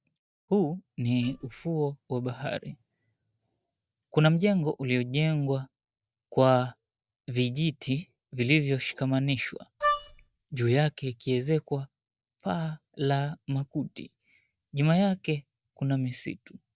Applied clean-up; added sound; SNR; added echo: neural mask model DeepFilterNet 3.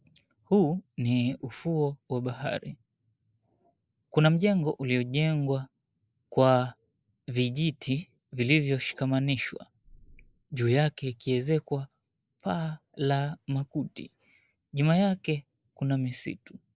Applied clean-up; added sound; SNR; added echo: neural mask model Resemble Enhance denoiser.